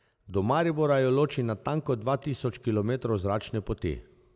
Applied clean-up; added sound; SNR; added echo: none; none; none; none.